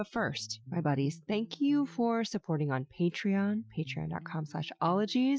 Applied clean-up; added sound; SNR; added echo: classical method Wiener filter.